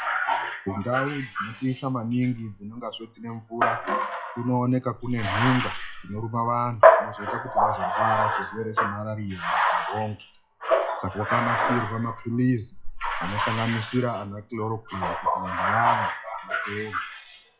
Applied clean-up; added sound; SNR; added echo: classical method WPE with log-MMSE.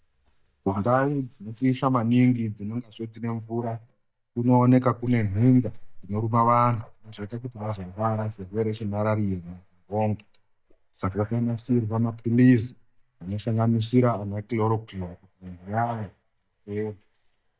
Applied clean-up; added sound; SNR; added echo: neural mask model DeepFilterNet 3.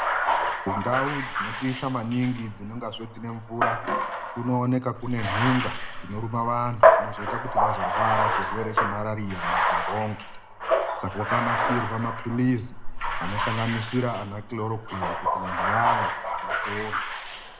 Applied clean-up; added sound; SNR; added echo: none; Bathtub (filling or washing); -3 dB; reverberation time 1.6 s.